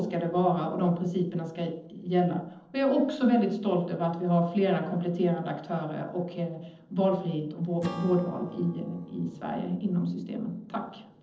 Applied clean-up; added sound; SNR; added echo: neural separator model SepFormer DNS4.